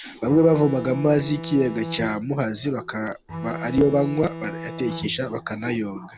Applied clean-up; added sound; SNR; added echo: none; Bowed string instrument; 12 dB; none.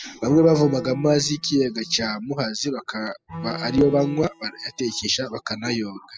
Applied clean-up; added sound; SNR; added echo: classical method spectral subtraction.